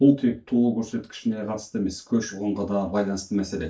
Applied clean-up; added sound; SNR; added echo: neural mask model DeepFilterNet 3.